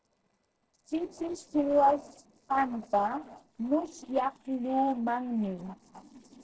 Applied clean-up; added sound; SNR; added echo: neural separator model SepFormer DNS4.